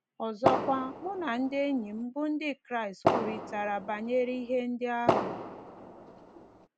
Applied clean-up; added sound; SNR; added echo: none; Fireworks; 0 dB; none.